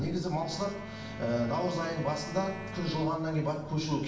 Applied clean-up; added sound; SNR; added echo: none; Wind instrument, woodwind instrument; 13 dB; reverberation time 0.6 s.